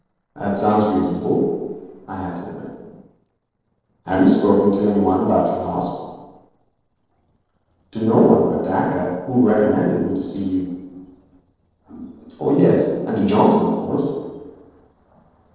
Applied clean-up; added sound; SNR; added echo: neural separator model SepFormer DNS4.